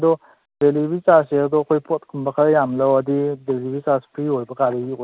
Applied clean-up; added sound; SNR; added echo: none; none; none; none.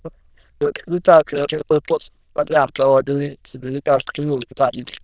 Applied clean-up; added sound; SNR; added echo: neural diffusion model UNIVERSE++.